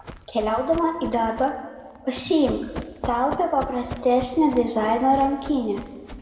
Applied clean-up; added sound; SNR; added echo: none; Run; 15 dB; reverberation time 1.6 s.